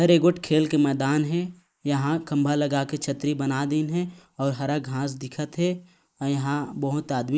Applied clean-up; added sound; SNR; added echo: neural mask model Resemble Enhance denoiser.